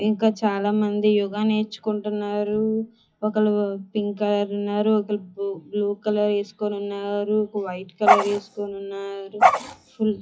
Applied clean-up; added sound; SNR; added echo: classical method WPE with log-MMSE.